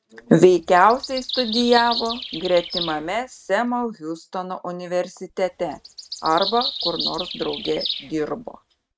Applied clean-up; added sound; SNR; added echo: neural mask model RNNoise.